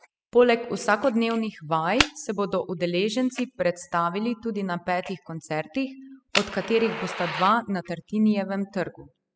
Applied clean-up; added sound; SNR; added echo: classical method spectral subtraction.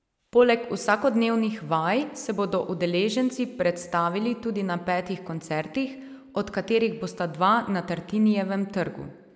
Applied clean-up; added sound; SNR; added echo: none; none; none; none.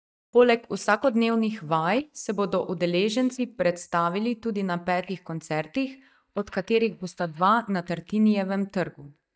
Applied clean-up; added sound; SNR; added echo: neural mask model DeepFilterNet 3.